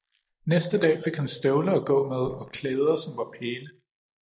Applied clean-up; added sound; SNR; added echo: neural mask model Resemble Enhance denoiser.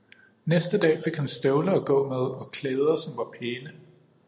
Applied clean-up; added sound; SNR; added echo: none; none; none; none.